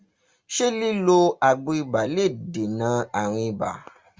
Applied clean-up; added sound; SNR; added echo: none; none; none; none.